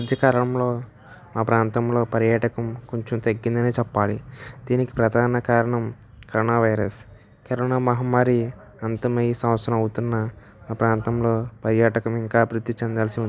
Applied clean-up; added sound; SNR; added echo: none; none; none; none.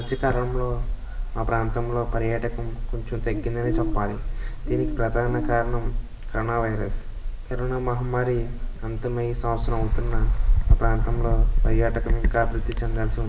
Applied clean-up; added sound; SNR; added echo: none; Bird; -4 dB; reverberation time 0.8 s.